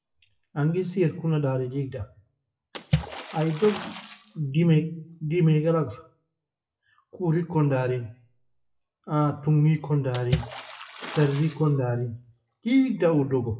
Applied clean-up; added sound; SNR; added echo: classical method WPE with log-MMSE.